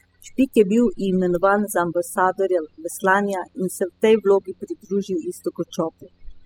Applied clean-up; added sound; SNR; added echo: classical method spectral subtraction.